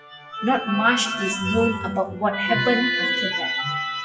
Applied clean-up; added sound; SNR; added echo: classical method WPE with log-MMSE.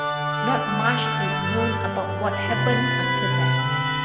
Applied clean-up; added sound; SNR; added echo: none; Musical instrument; -5 dB; reverberation time 2.2 s.